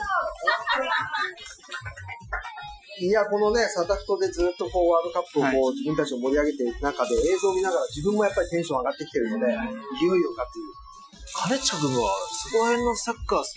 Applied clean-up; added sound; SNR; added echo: classical method Wiener filter.